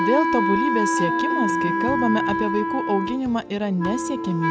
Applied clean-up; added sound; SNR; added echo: none; Wind instrument, woodwind instrument; -1 dB; none.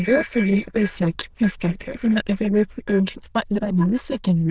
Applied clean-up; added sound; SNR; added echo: neural diffusion model UNIVERSE++.